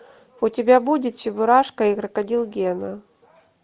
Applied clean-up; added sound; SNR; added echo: none; none; none; none.